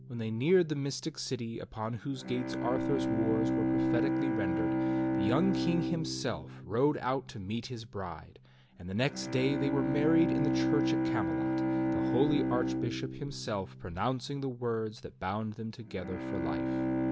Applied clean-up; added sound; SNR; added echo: none; Bowed string instrument; -1 dB; none.